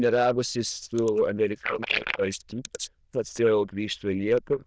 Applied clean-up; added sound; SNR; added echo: neural diffusion model UNIVERSE++.